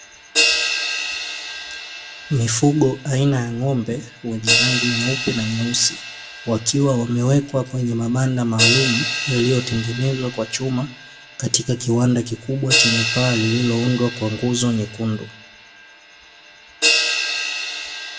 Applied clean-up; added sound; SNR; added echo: none; Crash cymbal; 3 dB; reverberation time 0.5 s.